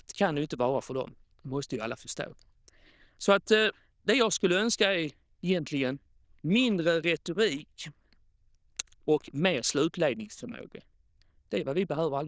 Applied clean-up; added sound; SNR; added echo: neural diffusion model UNIVERSE++.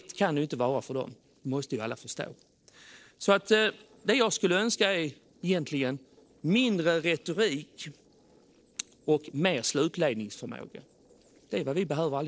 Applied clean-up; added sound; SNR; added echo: neural separator model SepFormer DNS4.